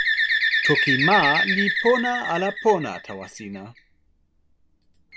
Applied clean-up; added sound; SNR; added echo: none; Bird; 0 dB; none.